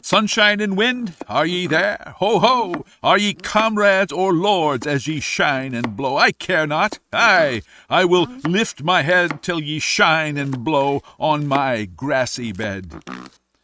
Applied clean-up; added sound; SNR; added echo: neural mask model RNNoise.